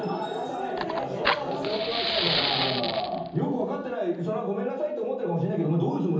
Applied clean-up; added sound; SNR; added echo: none; Fire; 3 dB; reverberation time 0.7 s.